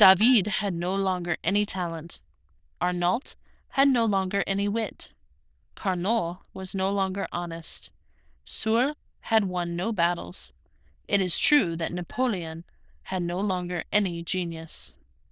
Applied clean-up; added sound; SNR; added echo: neural diffusion model UNIVERSE++.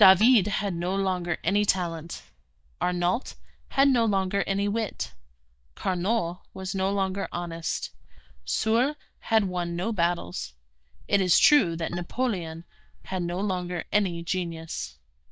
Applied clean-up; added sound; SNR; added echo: neural mask model DeepFilterNet 3.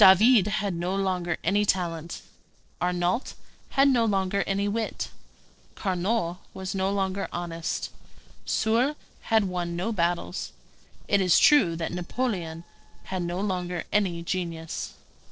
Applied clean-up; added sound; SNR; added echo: neural separator model SepFormer DNS4.